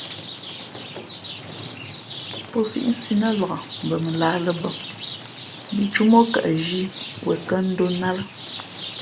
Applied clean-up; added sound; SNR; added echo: none; Rain; 12 dB; none.